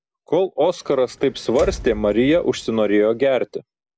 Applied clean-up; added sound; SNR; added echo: none; Door; 18 dB; none.